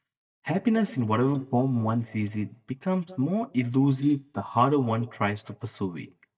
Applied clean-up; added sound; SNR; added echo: neural mask model DeepFilterNet 3.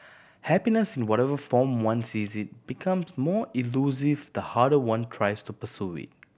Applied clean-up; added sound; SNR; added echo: none; none; none; none.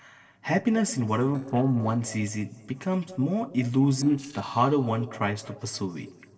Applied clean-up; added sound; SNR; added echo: neural separator model SepFormer DNS4.